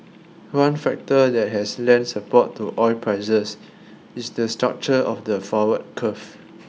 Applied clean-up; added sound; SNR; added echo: none; none; none; none.